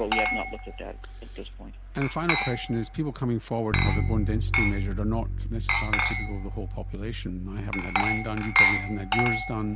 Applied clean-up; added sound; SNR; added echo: none; Glass + Bass guitar; -3 dB; none.